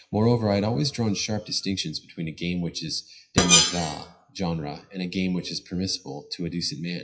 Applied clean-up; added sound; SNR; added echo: classical method WPE with log-MMSE.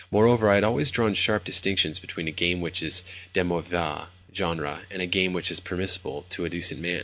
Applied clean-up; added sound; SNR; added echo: none; none; none; none.